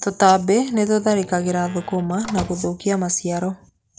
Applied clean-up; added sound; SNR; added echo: none; Slam; 16 dB; none.